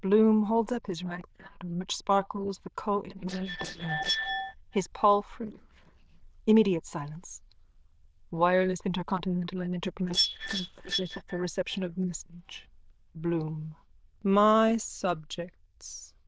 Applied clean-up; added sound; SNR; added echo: neural diffusion model UNIVERSE++.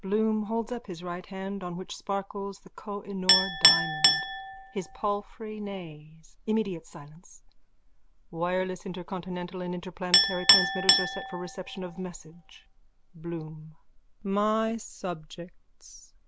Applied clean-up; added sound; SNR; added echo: none; Chink, clink; -1 dB; none.